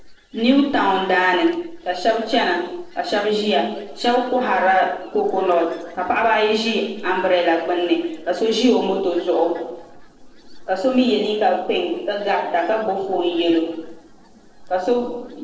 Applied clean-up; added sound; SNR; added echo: neural separator model SepFormer DNS4.